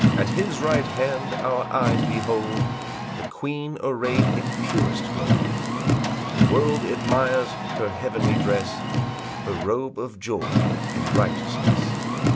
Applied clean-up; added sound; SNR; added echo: none; Car; -3 dB; none.